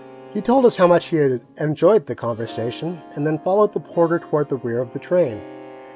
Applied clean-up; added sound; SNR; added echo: none; Harp + Bowed string instrument; 20 dB; none.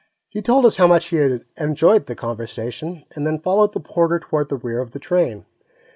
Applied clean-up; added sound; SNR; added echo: none; none; none; none.